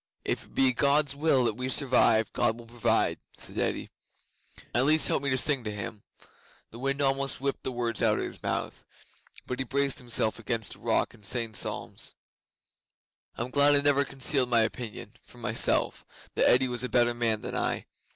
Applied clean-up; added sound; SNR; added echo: none; none; none; none.